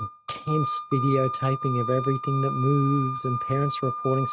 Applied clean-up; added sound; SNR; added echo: neural mask model RNNoise.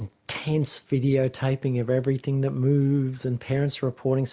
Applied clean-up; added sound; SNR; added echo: none; none; none; none.